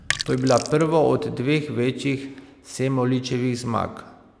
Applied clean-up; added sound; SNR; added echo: none; Sink (filling or washing); 9 dB; none.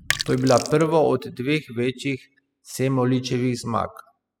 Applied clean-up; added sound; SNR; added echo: classical method spectral subtraction.